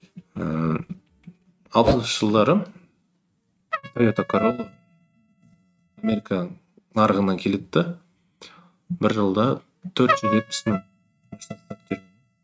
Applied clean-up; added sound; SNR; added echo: neural mask model RNNoise.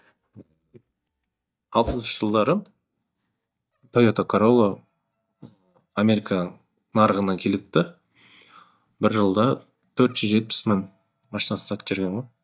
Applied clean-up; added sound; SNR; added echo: neural mask model DeepFilterNet 3.